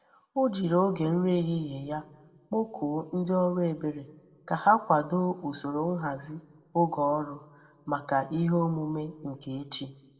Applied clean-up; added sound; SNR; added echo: none; none; none; reverberation time 0.7 s.